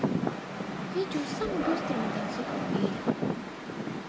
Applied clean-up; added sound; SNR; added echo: none; Rain; -4 dB; none.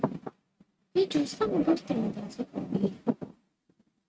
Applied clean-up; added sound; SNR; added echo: neural mask model RNNoise.